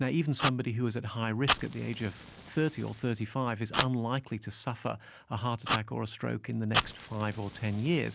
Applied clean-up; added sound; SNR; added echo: none; Fire; 4 dB; none.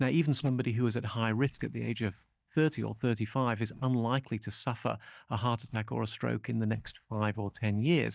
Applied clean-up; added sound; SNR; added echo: neural mask model DeepFilterNet 3.